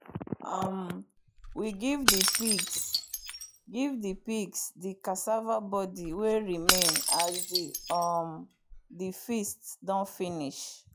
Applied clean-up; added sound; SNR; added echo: classical method log-MMSE.